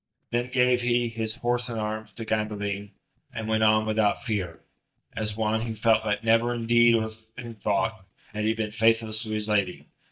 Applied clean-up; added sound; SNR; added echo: neural mask model DeepFilterNet 3.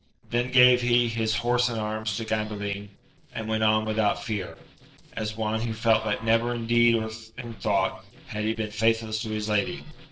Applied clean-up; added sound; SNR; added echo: neural separator model SepFormer DNS4.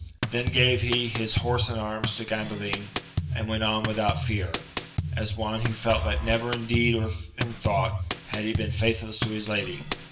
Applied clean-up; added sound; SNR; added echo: none; Drum kit; 2 dB; reverberation time 0.6 s.